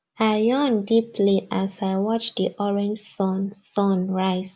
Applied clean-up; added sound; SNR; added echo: none; none; none; none.